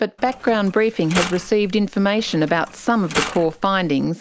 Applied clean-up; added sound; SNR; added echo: none; Mechanisms; 11 dB; none.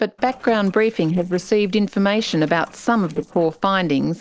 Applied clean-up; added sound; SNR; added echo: neural separator model SepFormer DNS4.